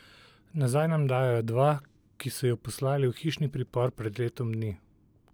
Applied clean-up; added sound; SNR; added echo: none; none; none; none.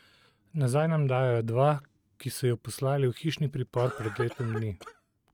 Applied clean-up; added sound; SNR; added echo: neural mask model RNNoise.